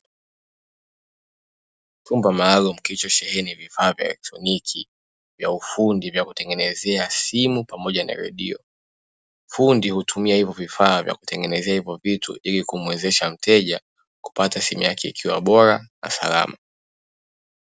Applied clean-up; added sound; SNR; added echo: none; none; none; none.